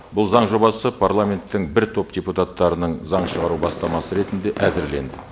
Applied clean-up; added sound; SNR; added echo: none; Fireworks; 13 dB; none.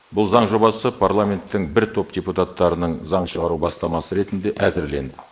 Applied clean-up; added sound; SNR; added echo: neural mask model Resemble Enhance denoiser.